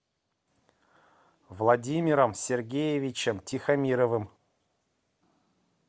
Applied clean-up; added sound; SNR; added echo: none; none; none; none.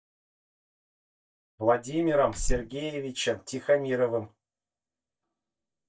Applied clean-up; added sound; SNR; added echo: neural mask model DeepFilterNet 3.